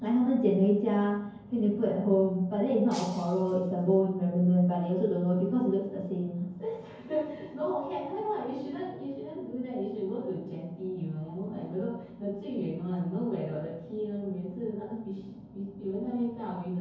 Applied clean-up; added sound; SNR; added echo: none; Shatter; 20 dB; reverberation time 0.9 s.